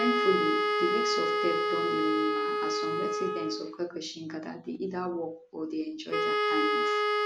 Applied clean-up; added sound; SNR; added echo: none; Wind instrument, woodwind instrument; -4 dB; none.